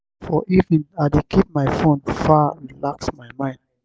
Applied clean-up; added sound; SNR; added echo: none; none; none; none.